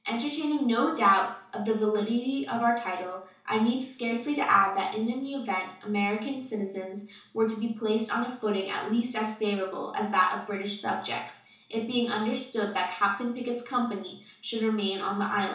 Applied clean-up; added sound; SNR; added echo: none; none; none; reverberation time 0.8 s.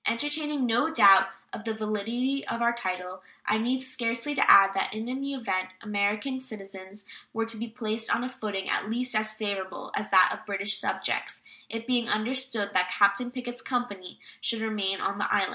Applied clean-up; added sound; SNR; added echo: none; none; none; none.